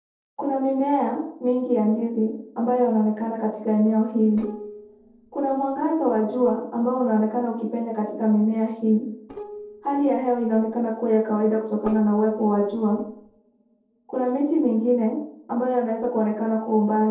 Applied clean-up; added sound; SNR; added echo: neural separator model SepFormer DNS4.